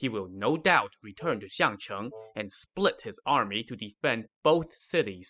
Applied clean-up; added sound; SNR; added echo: classical method spectral subtraction.